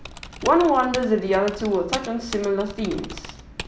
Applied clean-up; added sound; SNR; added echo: none; Typing; 14 dB; none.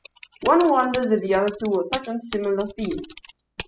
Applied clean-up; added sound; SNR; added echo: classical method spectral subtraction.